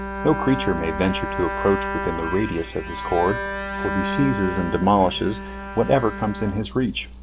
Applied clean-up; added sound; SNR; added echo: none; Bowed string instrument; 7 dB; none.